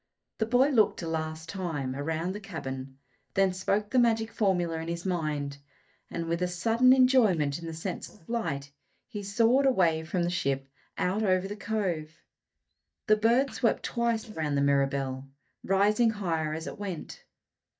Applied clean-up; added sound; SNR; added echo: neural mask model DeepFilterNet 3.